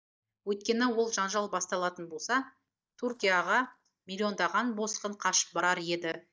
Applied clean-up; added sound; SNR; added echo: neural mask model DeepFilterNet 3.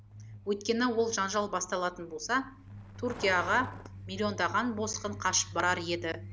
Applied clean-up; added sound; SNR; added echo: none; Truck; 14 dB; none.